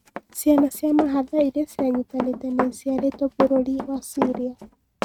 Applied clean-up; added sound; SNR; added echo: neural mask model RNNoise.